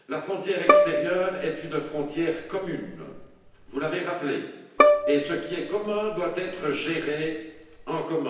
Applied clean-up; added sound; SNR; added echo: none; Bowed string instrument; -2 dB; reverberation time 0.9 s.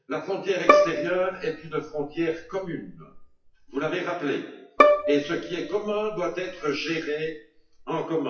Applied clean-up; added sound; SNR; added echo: classical method WPE with log-MMSE.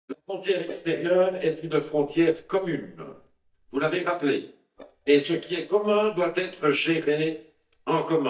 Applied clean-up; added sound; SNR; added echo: neural mask model DeepFilterNet 3.